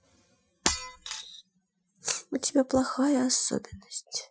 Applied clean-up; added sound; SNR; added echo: classical method Wiener filter.